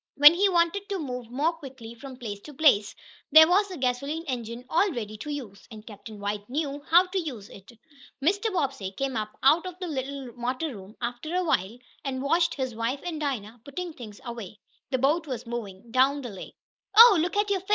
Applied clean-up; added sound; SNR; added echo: neural mask model Resemble Enhance denoiser.